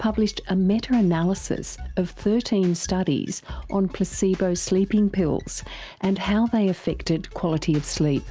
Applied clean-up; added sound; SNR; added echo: none; none; none; none.